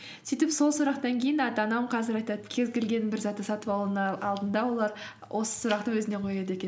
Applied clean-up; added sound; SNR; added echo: none; none; none; none.